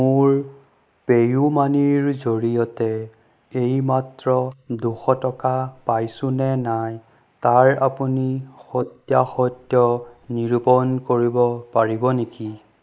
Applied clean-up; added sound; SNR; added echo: neural mask model Resemble Enhance denoiser.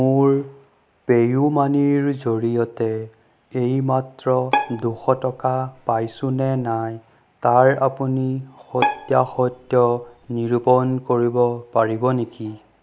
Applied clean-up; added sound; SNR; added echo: none; Bowed string instrument; 9 dB; none.